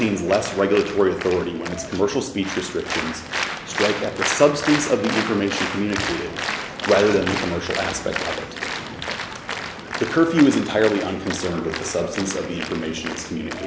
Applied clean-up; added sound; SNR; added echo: none; Applause; 7 dB; none.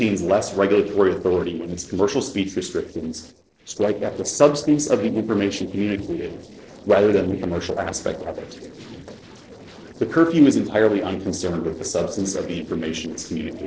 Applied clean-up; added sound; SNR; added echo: neural separator model SepFormer DNS4.